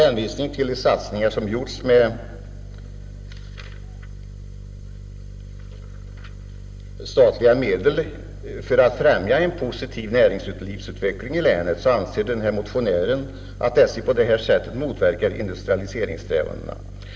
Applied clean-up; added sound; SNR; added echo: none; none; none; reverberation time 2.1 s.